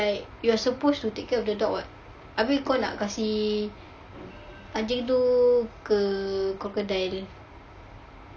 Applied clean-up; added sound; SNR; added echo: none; none; none; none.